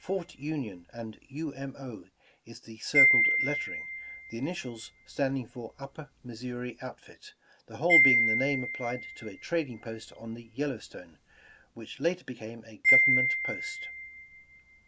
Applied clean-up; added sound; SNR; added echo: none; Wind chime; -4 dB; none.